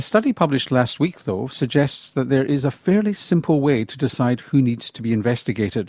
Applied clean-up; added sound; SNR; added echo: none; none; none; none.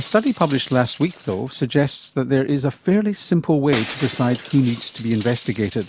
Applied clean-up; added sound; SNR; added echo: none; Shatter; 14 dB; none.